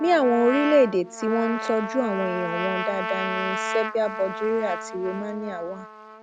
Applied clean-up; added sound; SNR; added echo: none; Trumpet; 7 dB; none.